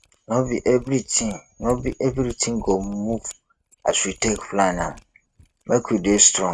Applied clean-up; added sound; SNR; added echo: neural mask model RNNoise.